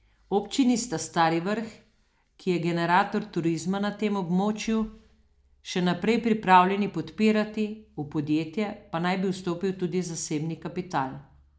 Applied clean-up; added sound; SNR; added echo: none; none; none; none.